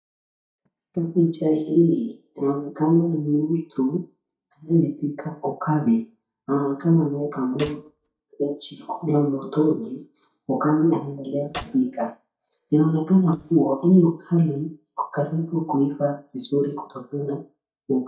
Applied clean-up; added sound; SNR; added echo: neural mask model DeepFilterNet 3.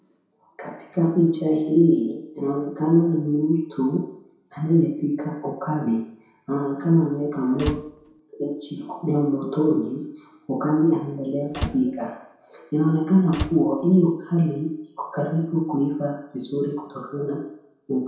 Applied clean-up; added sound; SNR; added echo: none; Slam; 10 dB; reverberation time 0.7 s.